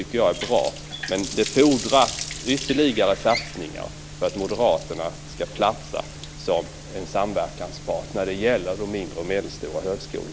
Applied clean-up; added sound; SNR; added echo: none; Water tap, faucet; 14 dB; none.